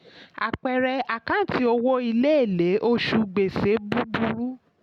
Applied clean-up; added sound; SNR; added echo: none; none; none; none.